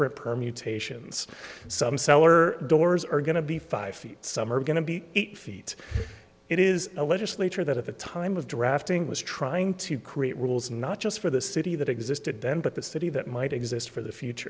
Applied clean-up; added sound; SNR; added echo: none; none; none; none.